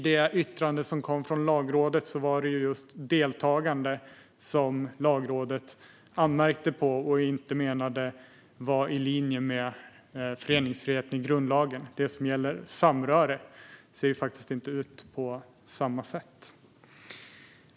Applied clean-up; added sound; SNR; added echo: none; none; none; none.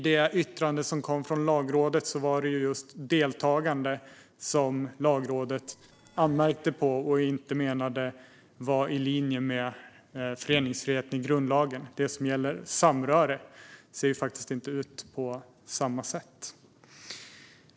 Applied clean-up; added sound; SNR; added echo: neural separator model SepFormer DNS4.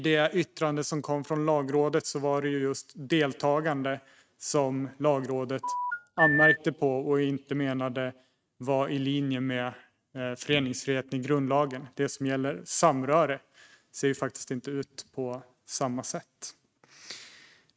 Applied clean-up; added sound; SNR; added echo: neural mask model RNNoise.